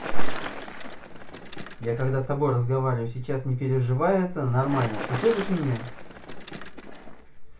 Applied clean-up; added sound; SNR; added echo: none; Bicycle; 15 dB; reverberation time 0.2 s.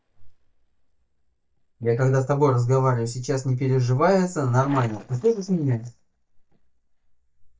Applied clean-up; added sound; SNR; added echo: neural mask model DeepFilterNet 3.